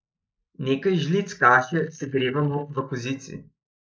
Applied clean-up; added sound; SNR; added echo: neural mask model Resemble Enhance denoiser.